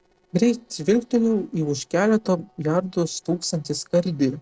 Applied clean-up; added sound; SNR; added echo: neural separator model SepFormer DNS4.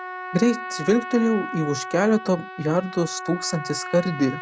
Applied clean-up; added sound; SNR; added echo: none; Trumpet; 11 dB; none.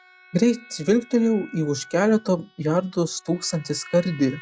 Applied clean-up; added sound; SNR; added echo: classical method log-MMSE.